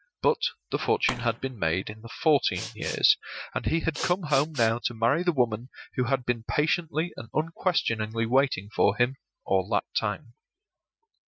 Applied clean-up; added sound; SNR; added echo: classical method spectral subtraction.